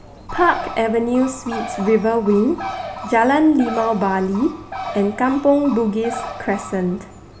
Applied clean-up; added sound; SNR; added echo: none; Bird; 12 dB; none.